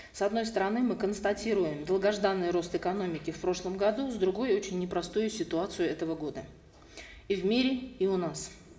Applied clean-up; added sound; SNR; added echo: none; none; none; reverberation time 2.6 s.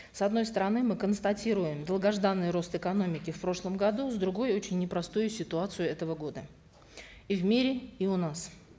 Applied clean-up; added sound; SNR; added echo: none; none; none; none.